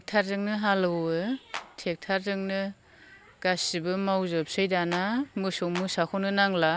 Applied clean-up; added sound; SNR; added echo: none; Clapping; 13 dB; none.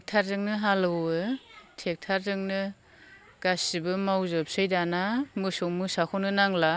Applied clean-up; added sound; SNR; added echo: none; none; none; none.